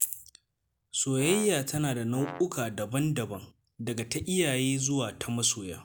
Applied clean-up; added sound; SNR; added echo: none; Brass instrument; 14 dB; none.